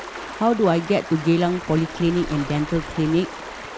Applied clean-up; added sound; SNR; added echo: none; Stream; 12 dB; none.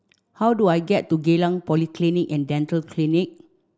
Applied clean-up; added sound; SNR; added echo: none; none; none; none.